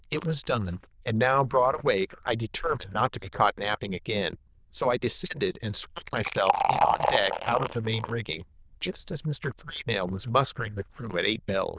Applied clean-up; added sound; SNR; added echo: neural diffusion model UNIVERSE++.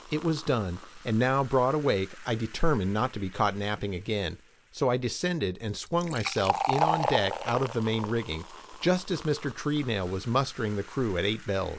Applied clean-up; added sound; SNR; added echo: none; Fill (with liquid); 8 dB; none.